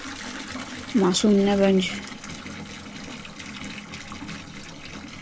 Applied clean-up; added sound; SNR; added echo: none; Bathtub (filling or washing) / Water tap, faucet; 10 dB; none.